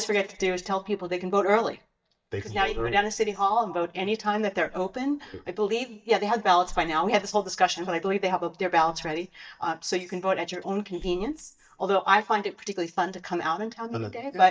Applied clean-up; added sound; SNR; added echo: neural mask model DeepFilterNet 3.